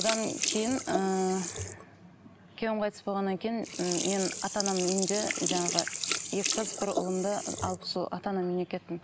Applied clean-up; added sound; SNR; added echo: none; Sink (filling or washing); 4 dB; none.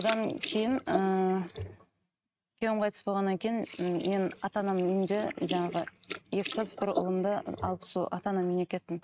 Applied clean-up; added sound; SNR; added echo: neural mask model RNNoise.